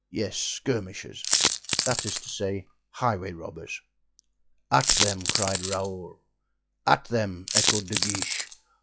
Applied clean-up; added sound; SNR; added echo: classical method log-MMSE.